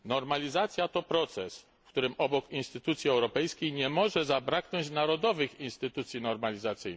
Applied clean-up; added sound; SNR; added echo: none; none; none; none.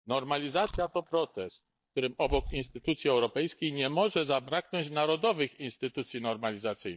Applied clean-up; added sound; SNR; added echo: neural mask model DeepFilterNet 3.